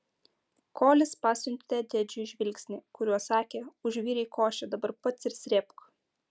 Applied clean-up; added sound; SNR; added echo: none; none; none; none.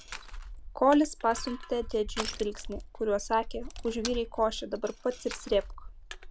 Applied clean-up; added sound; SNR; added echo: none; Crushing; 10 dB; none.